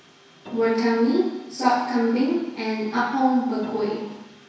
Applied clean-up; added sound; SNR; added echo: none; Keyboard (musical); 19 dB; reverberation time 1.1 s.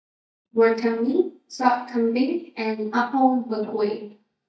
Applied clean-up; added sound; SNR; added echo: neural mask model DeepFilterNet 3.